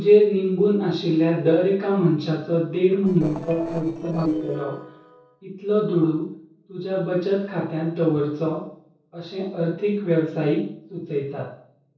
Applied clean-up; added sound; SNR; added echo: neural separator model SepFormer DNS4.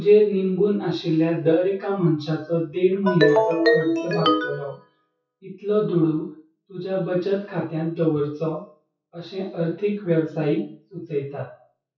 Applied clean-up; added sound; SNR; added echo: classical method WPE with log-MMSE.